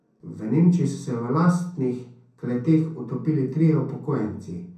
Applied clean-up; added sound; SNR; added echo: none; none; none; reverberation time 0.6 s.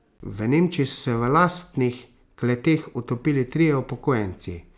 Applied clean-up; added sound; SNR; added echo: none; none; none; none.